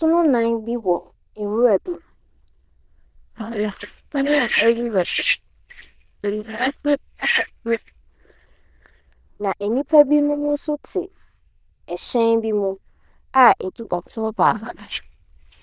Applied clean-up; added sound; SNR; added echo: neural diffusion model UNIVERSE++.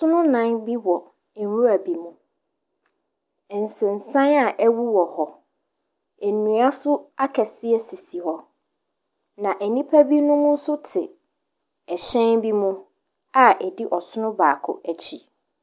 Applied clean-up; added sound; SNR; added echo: none; none; none; none.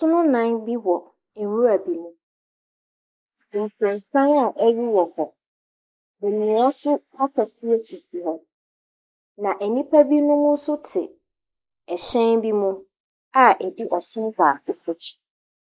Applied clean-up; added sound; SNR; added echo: neural mask model Resemble Enhance denoiser.